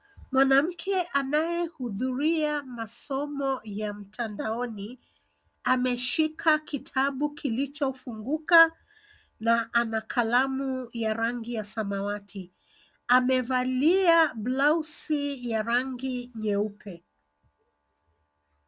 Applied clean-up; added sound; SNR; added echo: none; none; none; none.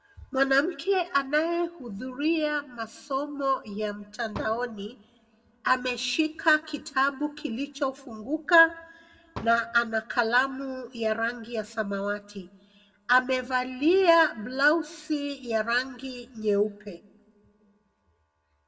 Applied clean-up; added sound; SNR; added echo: none; Fireworks; 16 dB; reverberation time 0.6 s.